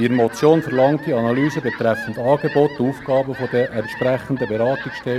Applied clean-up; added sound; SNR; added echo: none; Fowl; 14 dB; none.